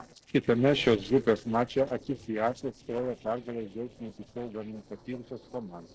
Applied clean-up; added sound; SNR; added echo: neural separator model SepFormer DNS4.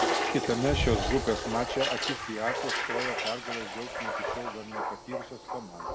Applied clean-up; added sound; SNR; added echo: none; Toilet flush; -1 dB; none.